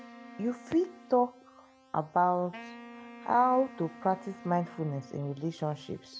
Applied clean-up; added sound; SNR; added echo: none; Wind instrument, woodwind instrument + Keyboard (musical); 18 dB; none.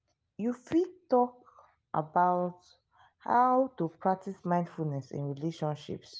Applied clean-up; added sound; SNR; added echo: none; none; none; none.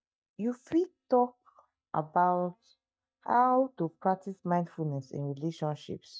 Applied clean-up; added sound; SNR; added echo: neural mask model DeepFilterNet 3.